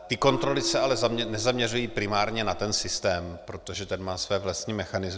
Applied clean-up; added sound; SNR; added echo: none; Gong; 8 dB; none.